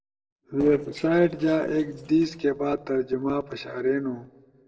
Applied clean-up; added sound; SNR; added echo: neural separator model SepFormer DNS4.